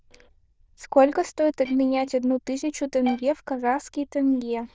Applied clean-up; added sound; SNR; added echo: neural diffusion model UNIVERSE++.